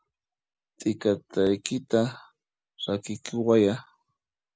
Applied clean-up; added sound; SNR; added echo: none; none; none; none.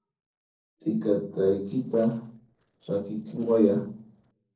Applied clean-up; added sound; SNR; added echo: neural separator model SepFormer DNS4.